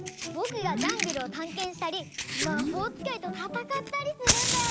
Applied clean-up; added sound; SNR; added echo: none; Fire; 1 dB; none.